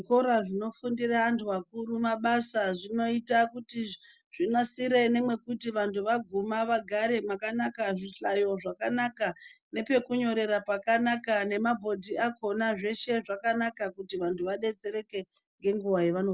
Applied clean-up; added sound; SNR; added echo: none; none; none; none.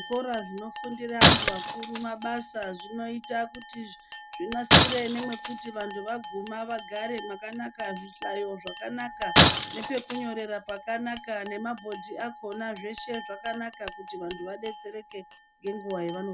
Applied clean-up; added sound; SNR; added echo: none; Chink, clink + Shatter; -4 dB; none.